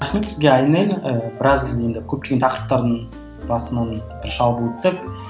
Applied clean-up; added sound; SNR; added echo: none; none; none; none.